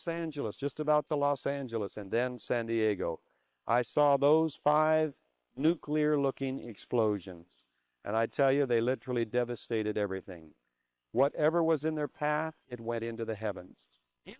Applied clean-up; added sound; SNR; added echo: neural separator model SepFormer WHAM!.